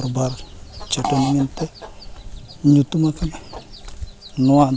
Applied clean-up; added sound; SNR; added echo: none; Fart; 10 dB; none.